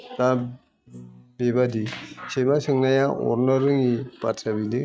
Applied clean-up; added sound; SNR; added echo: neural mask model RNNoise.